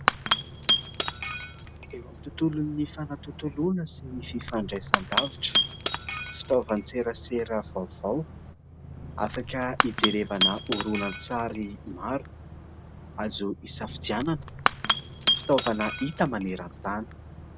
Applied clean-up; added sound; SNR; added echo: none; Shatter / Crushing; 0 dB; none.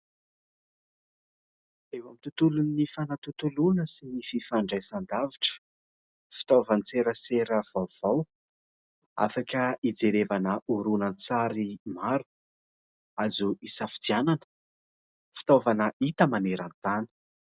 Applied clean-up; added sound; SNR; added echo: none; none; none; none.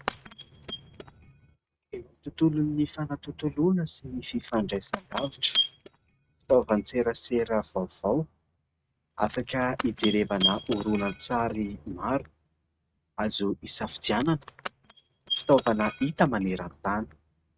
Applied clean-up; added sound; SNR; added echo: neural mask model RNNoise.